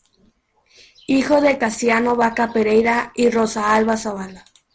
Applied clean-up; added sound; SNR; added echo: none; none; none; none.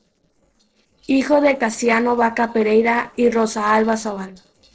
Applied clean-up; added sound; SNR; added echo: neural separator model SepFormer DNS4.